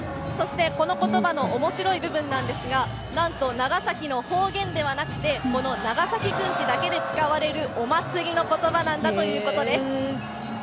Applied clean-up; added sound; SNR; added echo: none; none; none; none.